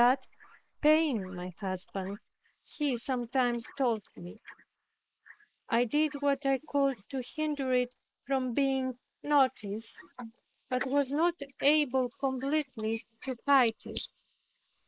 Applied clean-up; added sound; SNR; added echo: neural mask model Resemble Enhance denoiser.